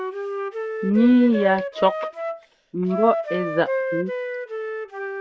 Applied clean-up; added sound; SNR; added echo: none; Wind instrument, woodwind instrument; 5 dB; none.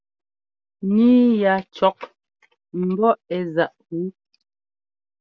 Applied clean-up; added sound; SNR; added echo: none; none; none; none.